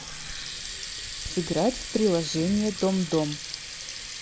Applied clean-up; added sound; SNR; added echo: none; Water tap, faucet; 8 dB; none.